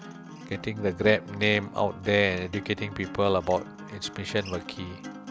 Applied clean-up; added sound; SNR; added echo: none; Acoustic guitar; 14 dB; none.